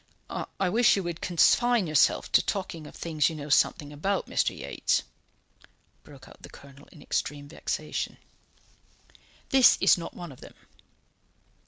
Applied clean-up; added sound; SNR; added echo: none; none; none; none.